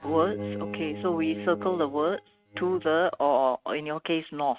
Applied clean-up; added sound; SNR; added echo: neural mask model RNNoise.